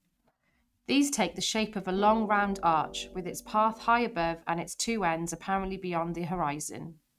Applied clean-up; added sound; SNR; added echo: neural mask model RNNoise.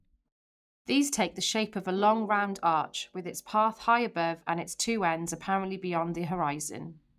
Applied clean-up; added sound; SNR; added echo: neural mask model DeepFilterNet 3.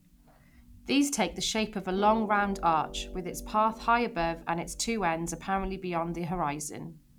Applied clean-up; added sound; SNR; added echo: none; Harp; 15 dB; none.